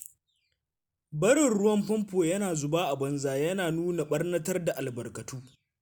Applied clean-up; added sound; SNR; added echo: none; none; none; none.